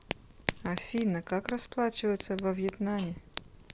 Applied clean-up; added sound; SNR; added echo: none; Fire; 6 dB; none.